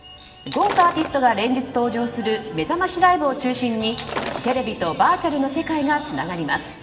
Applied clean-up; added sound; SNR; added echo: none; Shatter; 10 dB; reverberation time 2.7 s.